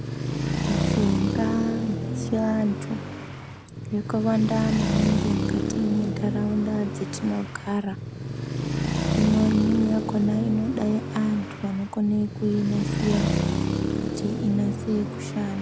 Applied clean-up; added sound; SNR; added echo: none; Traffic noise, roadway noise; 1 dB; none.